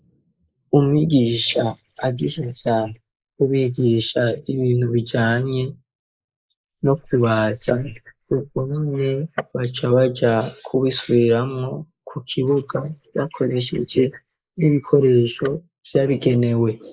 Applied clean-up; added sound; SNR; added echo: neural mask model Resemble Enhance denoiser.